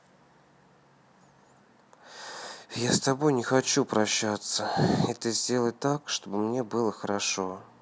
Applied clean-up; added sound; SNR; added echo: none; none; none; none.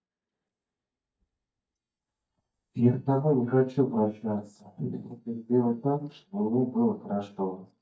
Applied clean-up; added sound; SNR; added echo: neural mask model DeepFilterNet 3.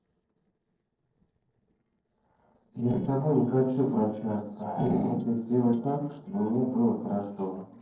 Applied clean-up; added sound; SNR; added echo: neural separator model SepFormer DNS4.